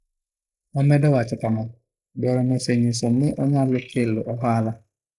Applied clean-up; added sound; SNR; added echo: neural mask model Resemble Enhance denoiser.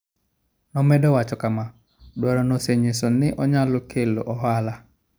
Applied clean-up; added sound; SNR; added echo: none; none; none; none.